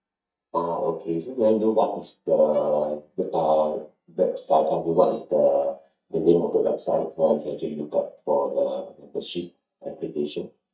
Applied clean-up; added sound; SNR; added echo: neural mask model DeepFilterNet 3.